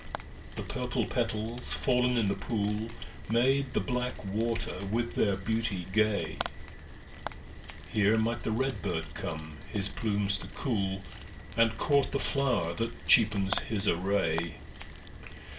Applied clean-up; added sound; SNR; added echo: none; Rain; 12 dB; reverberation time 0.2 s.